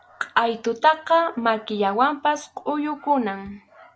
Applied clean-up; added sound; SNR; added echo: none; none; none; none.